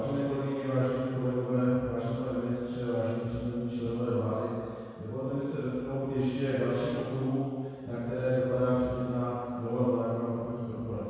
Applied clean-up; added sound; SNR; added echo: none; none; none; reverberation time 2.0 s.